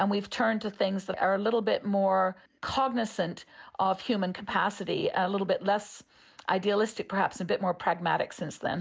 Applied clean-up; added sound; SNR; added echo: none; none; none; none.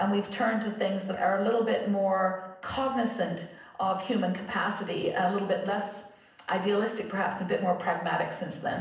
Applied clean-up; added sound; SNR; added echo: none; none; none; reverberation time 0.8 s.